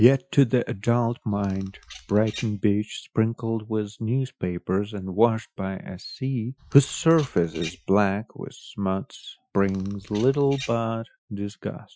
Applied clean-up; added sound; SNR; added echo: classical method Wiener filter.